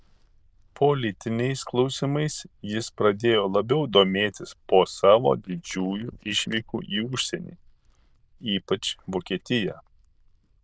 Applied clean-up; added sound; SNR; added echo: neural diffusion model UNIVERSE++.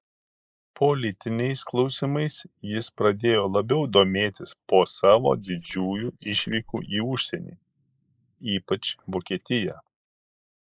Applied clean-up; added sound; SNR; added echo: neural mask model Resemble Enhance denoiser.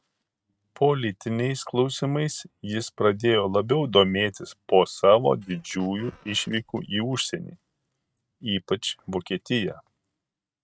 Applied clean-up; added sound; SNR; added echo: neural mask model RNNoise.